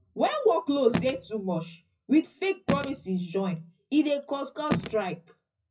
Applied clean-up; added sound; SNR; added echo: classical method WPE with log-MMSE.